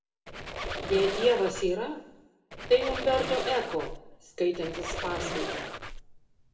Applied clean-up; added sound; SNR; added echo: none; Squeak; 6 dB; reverberation time 0.6 s.